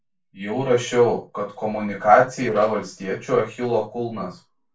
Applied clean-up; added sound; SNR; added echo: neural separator model SepFormer DNS4.